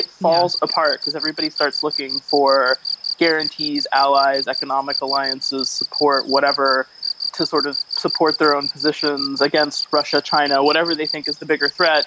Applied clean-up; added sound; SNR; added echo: none; Cricket; 6 dB; none.